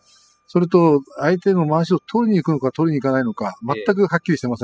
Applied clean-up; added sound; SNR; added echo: classical method spectral subtraction.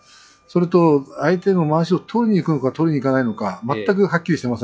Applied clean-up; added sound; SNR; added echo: classical method log-MMSE.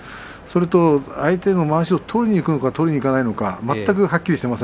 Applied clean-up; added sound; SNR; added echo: none; none; none; none.